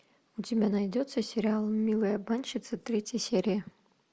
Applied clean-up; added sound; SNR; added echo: none; none; none; none.